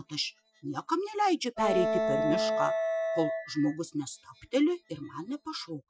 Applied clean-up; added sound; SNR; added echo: classical method Wiener filter.